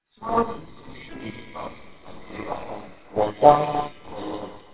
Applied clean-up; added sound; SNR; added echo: neural separator model SepFormer WHAMR!.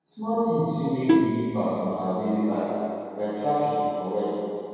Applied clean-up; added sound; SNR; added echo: none; Plucked string instrument; 0 dB; reverberation time 2.2 s.